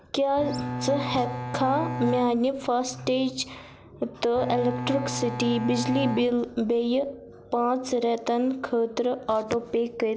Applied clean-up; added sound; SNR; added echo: none; Bowed string instrument; 7 dB; none.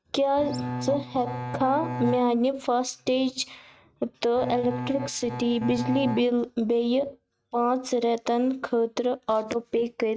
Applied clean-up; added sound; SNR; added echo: neural mask model RNNoise.